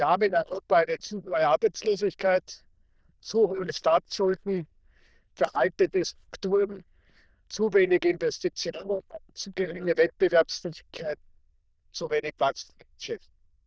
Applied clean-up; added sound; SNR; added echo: neural diffusion model UNIVERSE++.